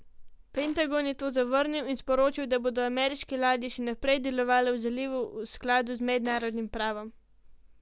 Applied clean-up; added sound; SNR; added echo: none; Fart; 18 dB; none.